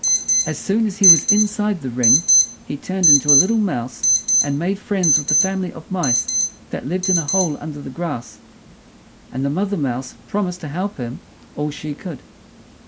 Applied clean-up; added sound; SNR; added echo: none; Alarm; -1 dB; none.